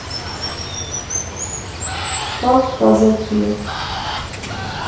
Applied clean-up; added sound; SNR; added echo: none; Water; 5 dB; reverberation time 0.7 s.